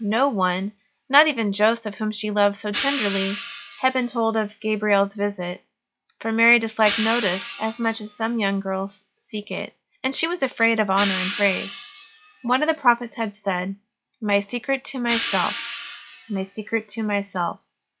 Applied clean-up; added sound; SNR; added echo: classical method log-MMSE.